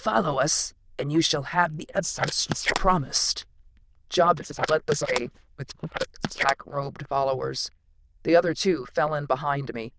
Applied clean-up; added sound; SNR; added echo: neural diffusion model UNIVERSE++.